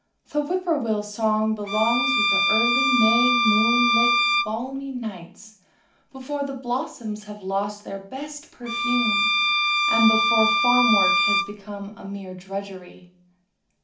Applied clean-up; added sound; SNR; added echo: none; Bowed string instrument; -4 dB; reverberation time 0.4 s.